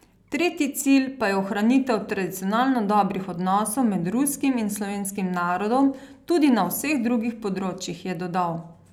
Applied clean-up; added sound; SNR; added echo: none; none; none; none.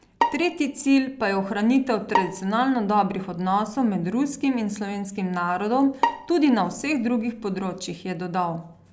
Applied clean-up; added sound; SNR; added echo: none; Bowed string instrument; 8 dB; none.